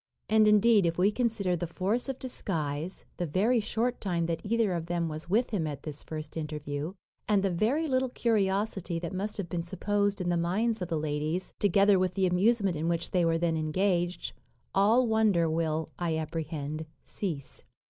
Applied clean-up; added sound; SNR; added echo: none; none; none; none.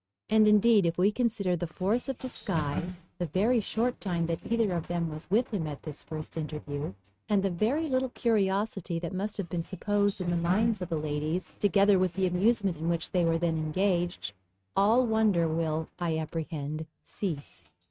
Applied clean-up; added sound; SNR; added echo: neural mask model RNNoise.